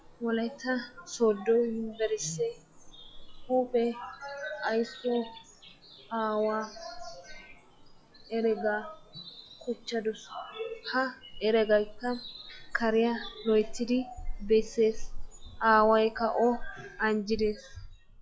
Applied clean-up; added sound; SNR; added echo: classical method log-MMSE.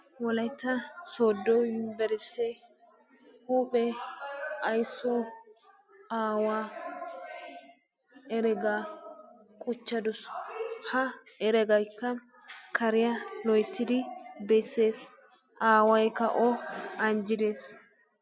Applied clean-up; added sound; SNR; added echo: none; none; none; none.